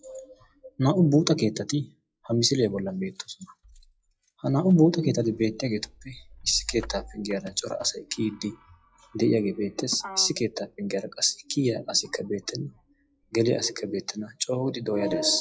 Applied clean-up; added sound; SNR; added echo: classical method log-MMSE.